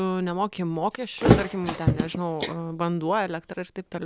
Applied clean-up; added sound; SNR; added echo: none; Thump, thud; -2 dB; none.